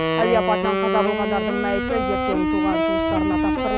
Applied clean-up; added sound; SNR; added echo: none; Wind instrument, woodwind instrument; -3 dB; none.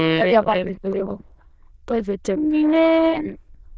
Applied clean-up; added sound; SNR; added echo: neural diffusion model UNIVERSE++.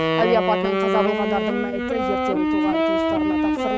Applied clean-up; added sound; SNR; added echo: neural mask model RNNoise.